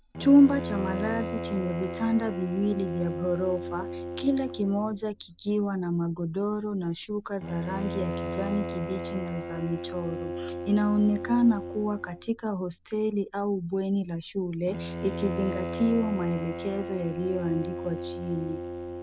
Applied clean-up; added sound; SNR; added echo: none; Bowed string instrument; 8 dB; none.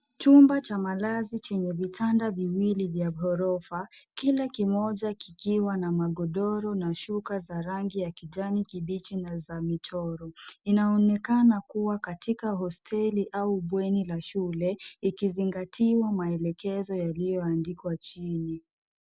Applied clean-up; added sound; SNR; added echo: none; none; none; none.